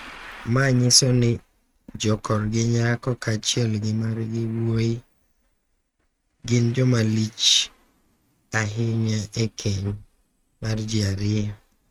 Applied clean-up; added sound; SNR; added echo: neural mask model RNNoise.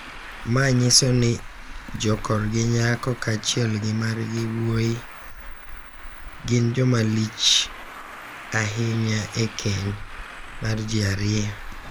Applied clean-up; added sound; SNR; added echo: none; Traffic noise, roadway noise; 13 dB; none.